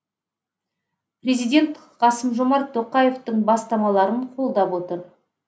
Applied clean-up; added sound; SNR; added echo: none; none; none; none.